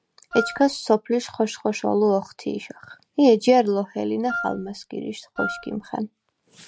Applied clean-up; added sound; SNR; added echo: none; Wind instrument, woodwind instrument; 9 dB; none.